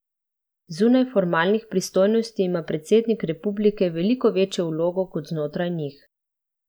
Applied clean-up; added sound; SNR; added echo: none; none; none; none.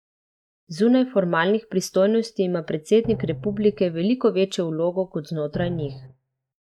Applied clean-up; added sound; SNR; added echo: neural mask model RNNoise.